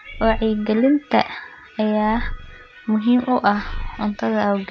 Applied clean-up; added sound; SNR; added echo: none; Purr; 11 dB; none.